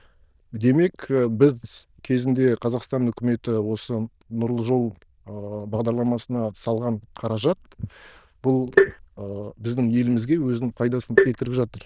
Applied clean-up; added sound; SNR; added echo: neural diffusion model UNIVERSE++.